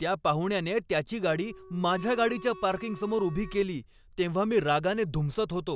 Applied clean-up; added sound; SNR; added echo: none; Wind instrument, woodwind instrument; 19 dB; none.